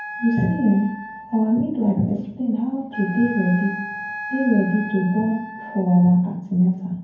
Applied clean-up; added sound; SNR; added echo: none; Wind instrument, woodwind instrument; 13 dB; reverberation time 0.9 s.